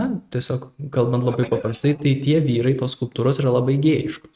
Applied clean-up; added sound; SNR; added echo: neural mask model RNNoise.